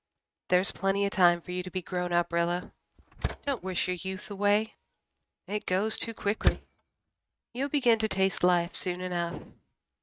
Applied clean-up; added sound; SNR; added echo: neural mask model RNNoise.